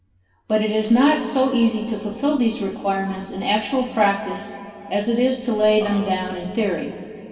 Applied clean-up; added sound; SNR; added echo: none; Burping, eructation; 13 dB; reverberation time 2.4 s.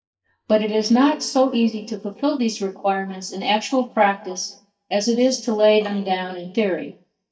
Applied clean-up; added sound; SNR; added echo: neural mask model DeepFilterNet 3.